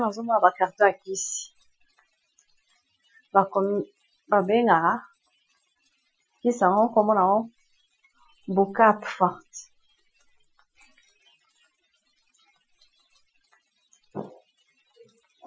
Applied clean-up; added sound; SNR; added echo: classical method Wiener filter.